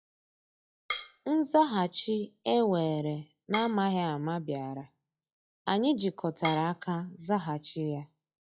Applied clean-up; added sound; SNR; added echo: classical method log-MMSE.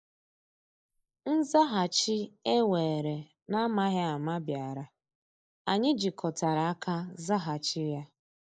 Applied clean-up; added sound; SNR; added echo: neural mask model Resemble Enhance denoiser.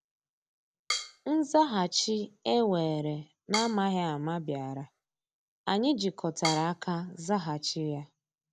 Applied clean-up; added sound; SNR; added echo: none; Drum kit; 10 dB; none.